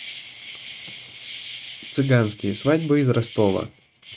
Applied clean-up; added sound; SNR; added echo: neural mask model RNNoise.